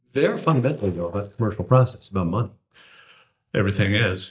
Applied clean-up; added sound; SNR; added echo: neural mask model DeepFilterNet 3.